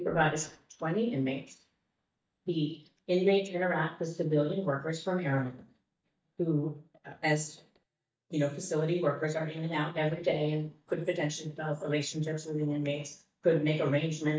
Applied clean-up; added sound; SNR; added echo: neural mask model DeepFilterNet 3.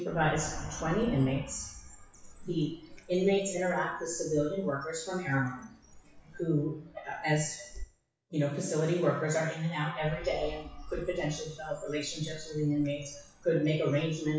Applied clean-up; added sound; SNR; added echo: classical method WPE with log-MMSE.